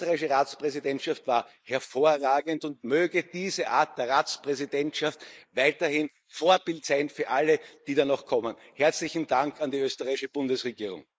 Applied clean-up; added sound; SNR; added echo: neural mask model Resemble Enhance denoiser.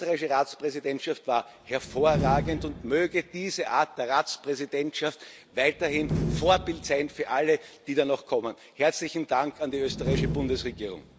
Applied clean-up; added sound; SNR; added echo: none; Slam; 8 dB; none.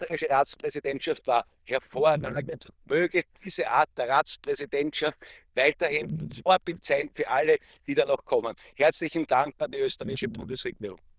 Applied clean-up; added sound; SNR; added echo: neural diffusion model UNIVERSE++.